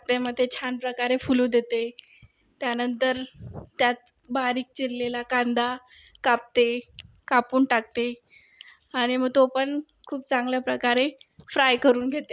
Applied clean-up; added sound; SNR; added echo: none; none; none; none.